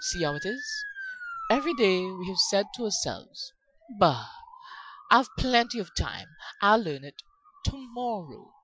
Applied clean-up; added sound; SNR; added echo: classical method Wiener filter.